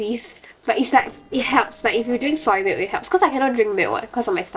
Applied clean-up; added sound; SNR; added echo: neural separator model SepFormer DNS4.